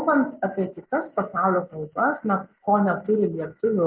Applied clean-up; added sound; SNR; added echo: none; none; none; none.